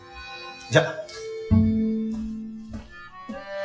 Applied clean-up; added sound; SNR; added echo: classical method log-MMSE.